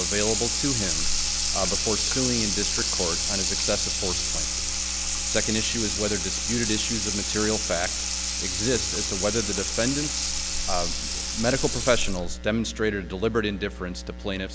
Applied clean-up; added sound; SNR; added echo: none; Sink (filling or washing) / Water tap, faucet; -1 dB; none.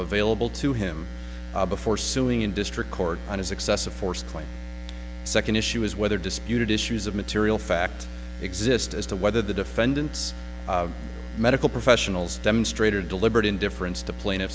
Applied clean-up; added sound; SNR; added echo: none; none; none; none.